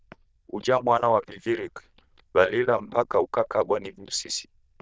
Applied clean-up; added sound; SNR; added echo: neural diffusion model UNIVERSE++.